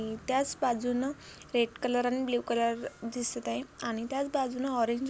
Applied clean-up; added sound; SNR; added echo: none; none; none; none.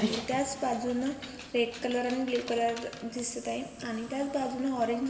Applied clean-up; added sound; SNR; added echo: none; Dog; 11 dB; reverberation time 2.7 s.